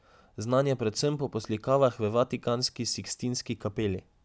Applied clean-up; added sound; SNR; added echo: none; none; none; none.